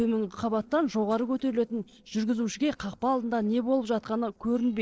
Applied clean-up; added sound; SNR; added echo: neural separator model SepFormer DNS4.